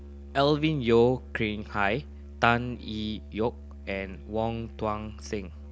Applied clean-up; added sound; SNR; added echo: none; Musical instrument; 14 dB; none.